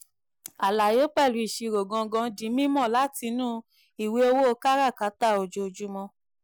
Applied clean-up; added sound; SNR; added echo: none; none; none; none.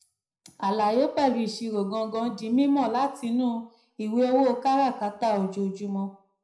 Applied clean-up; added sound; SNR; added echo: none; none; none; reverberation time 0.4 s.